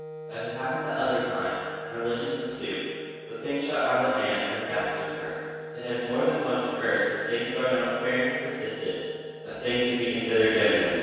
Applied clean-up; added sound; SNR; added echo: none; Wind instrument, woodwind instrument; 12 dB; reverberation time 2.0 s.